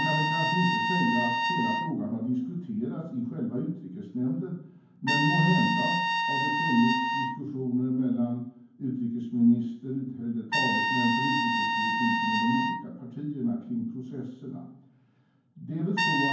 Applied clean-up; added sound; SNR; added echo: none; Trumpet; 1 dB; reverberation time 0.9 s.